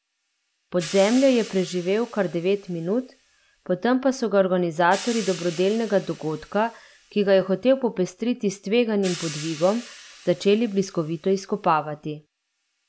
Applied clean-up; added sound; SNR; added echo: none; Hi-hat; 16 dB; none.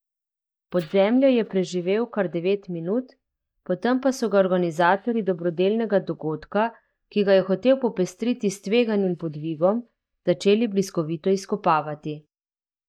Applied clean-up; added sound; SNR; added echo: neural mask model DeepFilterNet 3.